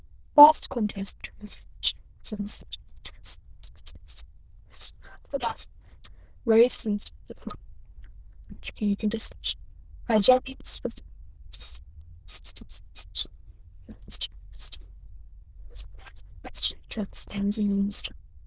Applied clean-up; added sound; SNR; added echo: neural diffusion model UNIVERSE++.